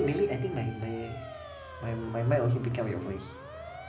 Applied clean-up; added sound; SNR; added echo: none; Motor vehicle (road) / Siren; 15 dB; reverberation time 0.5 s.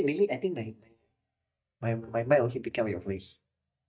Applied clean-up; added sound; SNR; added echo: neural mask model DeepFilterNet 3.